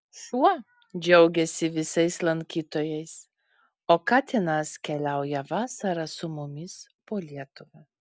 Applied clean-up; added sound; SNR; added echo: none; none; none; none.